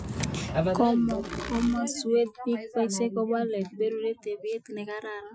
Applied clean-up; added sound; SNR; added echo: classical method Wiener filter.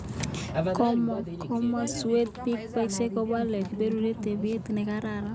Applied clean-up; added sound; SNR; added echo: none; none; none; none.